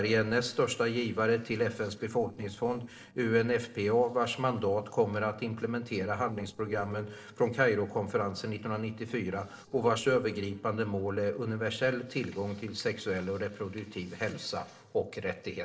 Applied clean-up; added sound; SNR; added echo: neural separator model SepFormer DNS4.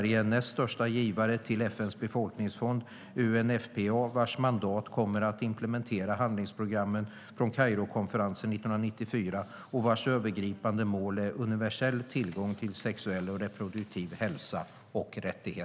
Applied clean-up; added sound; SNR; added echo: none; none; none; none.